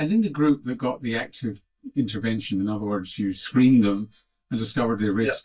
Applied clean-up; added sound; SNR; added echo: neural mask model DeepFilterNet 3.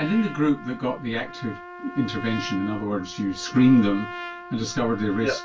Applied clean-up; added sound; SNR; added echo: none; Trumpet; 14 dB; reverberation time 0.1 s.